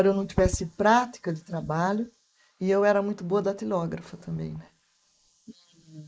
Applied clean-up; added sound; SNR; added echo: neural mask model Resemble Enhance denoiser.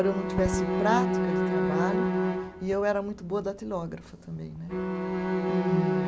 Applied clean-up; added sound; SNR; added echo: none; Bowed string instrument; -2 dB; none.